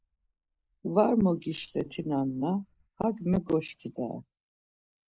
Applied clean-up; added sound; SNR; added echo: neural mask model Resemble Enhance denoiser.